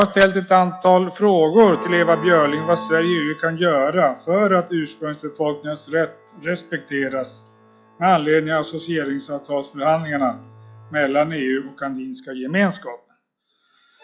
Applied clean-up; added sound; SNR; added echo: classical method log-MMSE.